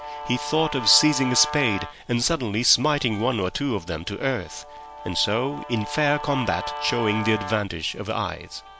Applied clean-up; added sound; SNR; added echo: none; Guitar; 11 dB; none.